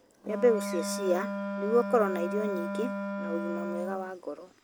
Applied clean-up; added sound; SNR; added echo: none; Wind instrument, woodwind instrument; 4 dB; none.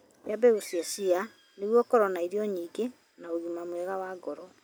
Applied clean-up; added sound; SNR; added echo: none; none; none; none.